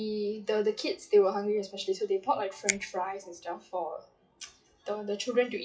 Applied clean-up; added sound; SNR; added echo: classical method WPE with log-MMSE.